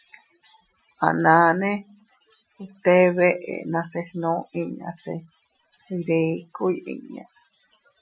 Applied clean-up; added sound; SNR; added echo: classical method Wiener filter.